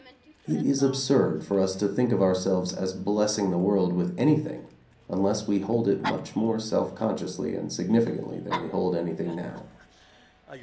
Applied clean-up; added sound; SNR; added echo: none; Dog; 18 dB; reverberation time 0.6 s.